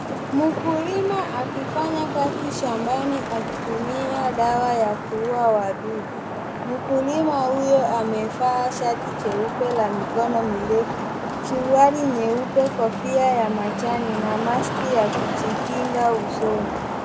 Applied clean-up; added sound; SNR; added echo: none; Traffic noise, roadway noise; 5 dB; none.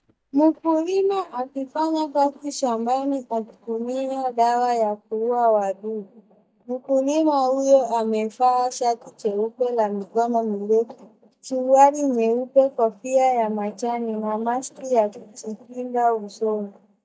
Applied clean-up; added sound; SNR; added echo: neural mask model DeepFilterNet 3.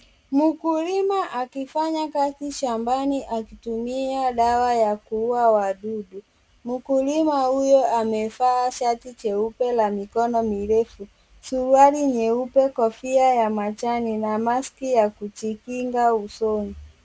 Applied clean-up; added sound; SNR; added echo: none; none; none; none.